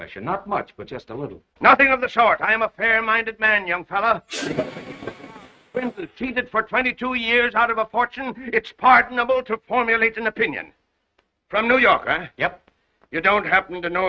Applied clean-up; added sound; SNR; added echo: neural mask model RNNoise.